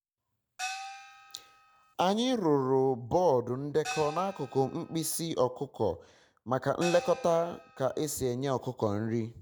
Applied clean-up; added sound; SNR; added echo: none; Gong; 12 dB; none.